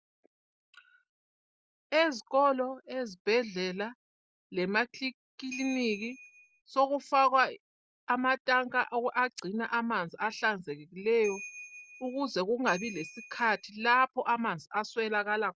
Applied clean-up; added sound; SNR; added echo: none; Ringtone / Bell; 15 dB; none.